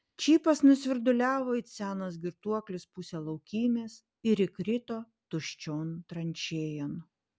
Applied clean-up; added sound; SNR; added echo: none; none; none; none.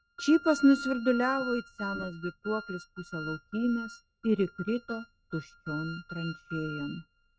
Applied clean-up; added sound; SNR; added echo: neural mask model RNNoise.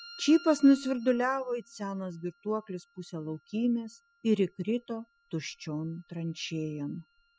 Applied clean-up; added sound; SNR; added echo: classical method spectral subtraction.